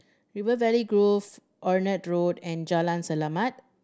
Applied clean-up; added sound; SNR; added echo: none; none; none; none.